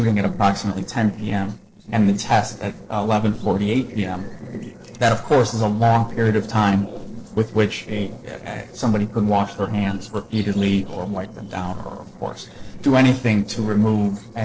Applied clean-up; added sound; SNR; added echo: neural separator model SepFormer DNS4.